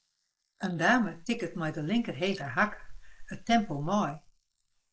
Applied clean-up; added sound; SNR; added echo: neural mask model Resemble Enhance denoiser.